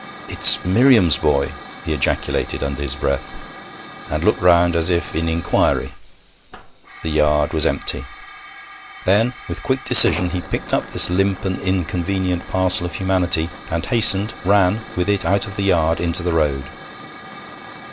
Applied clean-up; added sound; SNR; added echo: none; Hiss / Fire; 15 dB; none.